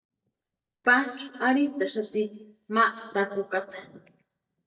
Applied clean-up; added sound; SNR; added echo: neural mask model DeepFilterNet 3.